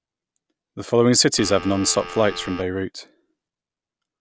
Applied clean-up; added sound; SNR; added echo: none; Telephone; 12 dB; none.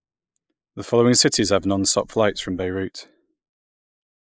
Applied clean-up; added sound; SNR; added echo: neural mask model Resemble Enhance denoiser.